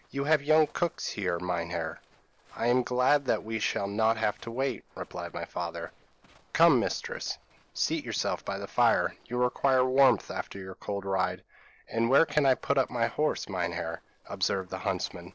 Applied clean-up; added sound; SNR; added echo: neural separator model SepFormer DNS4.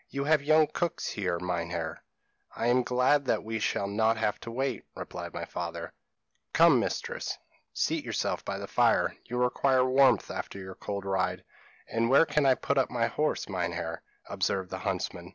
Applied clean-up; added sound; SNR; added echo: none; none; none; none.